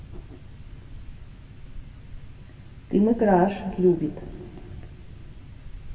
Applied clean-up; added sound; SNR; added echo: none; Boat, Water vehicle; 13 dB; reverberation time 2.8 s.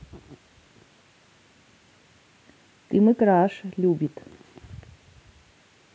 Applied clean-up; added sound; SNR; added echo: none; none; none; none.